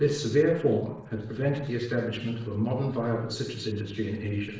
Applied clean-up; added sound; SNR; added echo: neural separator model SepFormer DNS4.